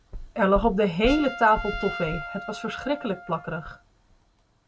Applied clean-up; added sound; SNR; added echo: none; Trumpet; 13 dB; none.